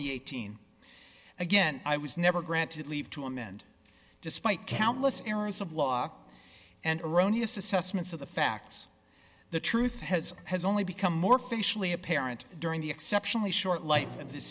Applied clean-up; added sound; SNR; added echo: none; Drum; 19 dB; none.